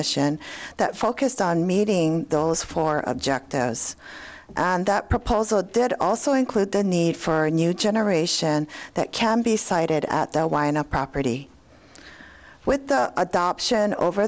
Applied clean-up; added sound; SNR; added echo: none; none; none; none.